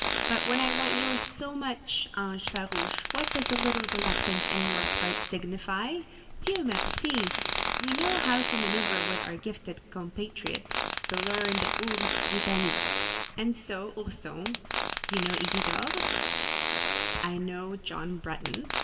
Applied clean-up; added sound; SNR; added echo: none; Fart; -2 dB; reverberation time 1.3 s.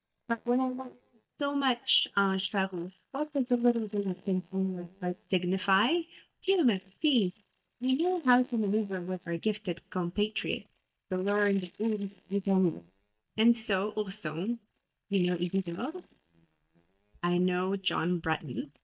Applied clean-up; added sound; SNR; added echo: neural mask model DeepFilterNet 3.